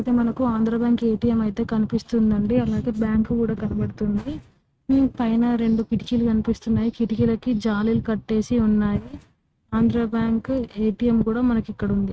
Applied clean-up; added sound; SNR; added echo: neural mask model RNNoise.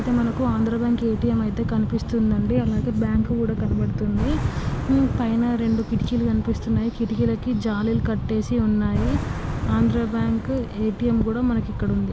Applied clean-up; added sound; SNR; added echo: none; Car passing by; 12 dB; none.